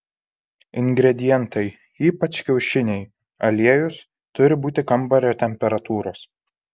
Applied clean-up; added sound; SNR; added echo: none; none; none; none.